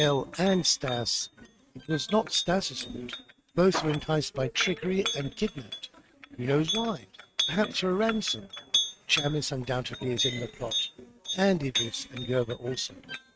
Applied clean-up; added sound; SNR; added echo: neural mask model RNNoise.